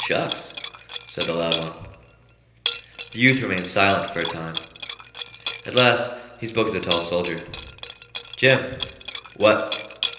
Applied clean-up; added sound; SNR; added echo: none; Liquid; 7 dB; reverberation time 0.8 s.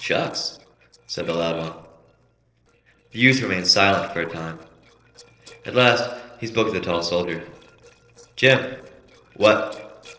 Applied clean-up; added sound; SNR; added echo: neural separator model SepFormer DNS4.